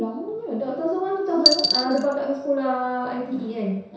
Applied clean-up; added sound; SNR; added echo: none; Coin (dropping); 1 dB; reverberation time 0.7 s.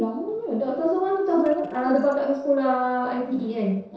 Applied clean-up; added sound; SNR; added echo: neural separator model SepFormer DNS4.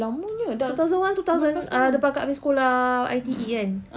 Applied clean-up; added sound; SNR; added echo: none; none; none; none.